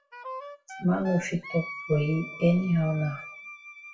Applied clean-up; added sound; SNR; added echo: classical method WPE with log-MMSE.